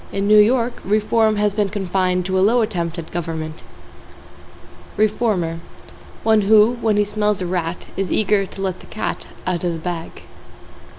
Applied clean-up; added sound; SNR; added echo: none; none; none; none.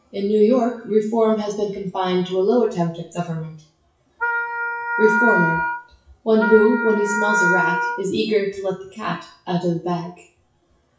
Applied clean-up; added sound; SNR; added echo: classical method WPE with log-MMSE.